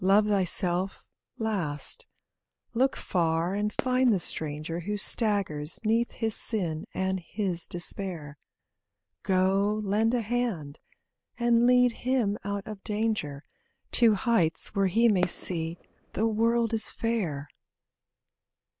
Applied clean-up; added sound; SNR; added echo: none; Fireworks; 13 dB; none.